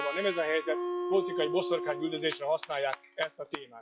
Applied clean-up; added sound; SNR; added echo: classical method log-MMSE.